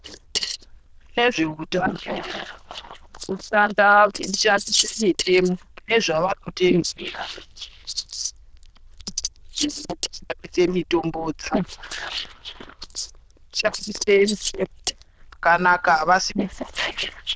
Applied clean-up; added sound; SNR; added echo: neural diffusion model UNIVERSE++.